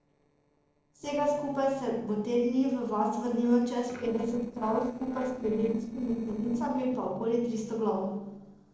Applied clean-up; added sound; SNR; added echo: neural separator model SepFormer DNS4.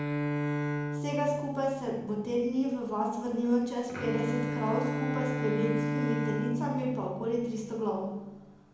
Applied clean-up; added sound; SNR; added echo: none; Bowed string instrument; 3 dB; reverberation time 0.8 s.